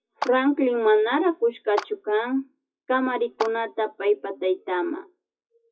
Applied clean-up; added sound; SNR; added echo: classical method WPE with log-MMSE.